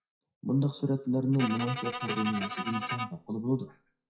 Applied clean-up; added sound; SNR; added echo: classical method WPE with log-MMSE.